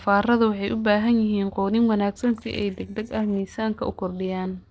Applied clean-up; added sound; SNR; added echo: neural separator model SepFormer DNS4.